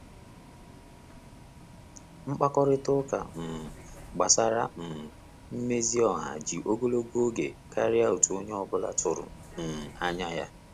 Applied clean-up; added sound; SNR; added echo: none; Bus; 18 dB; none.